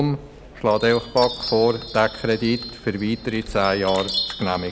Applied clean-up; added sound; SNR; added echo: none; Chime; 11 dB; none.